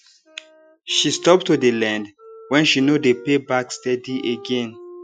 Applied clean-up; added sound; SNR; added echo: classical method Wiener filter.